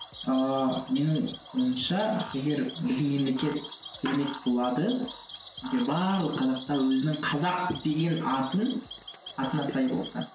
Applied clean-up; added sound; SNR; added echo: none; Cricket / Frog; 14 dB; none.